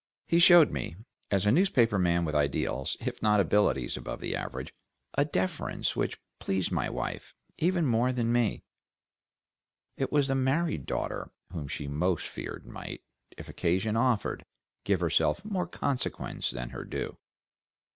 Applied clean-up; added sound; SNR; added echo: none; none; none; none.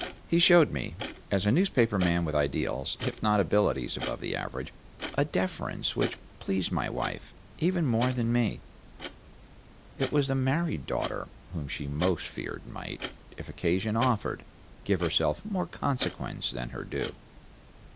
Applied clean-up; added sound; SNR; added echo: none; Clock; 14 dB; none.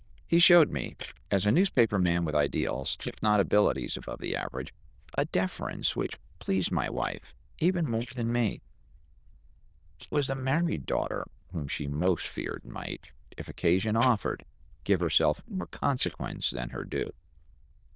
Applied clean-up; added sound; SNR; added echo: neural diffusion model UNIVERSE++.